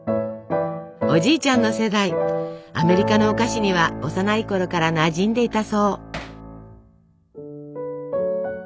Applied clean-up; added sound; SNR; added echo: none; Hammer; 14 dB; none.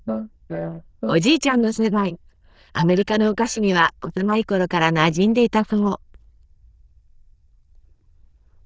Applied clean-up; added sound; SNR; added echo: neural diffusion model UNIVERSE++.